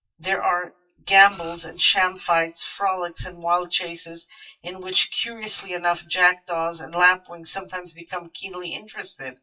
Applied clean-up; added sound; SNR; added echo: classical method WPE with log-MMSE.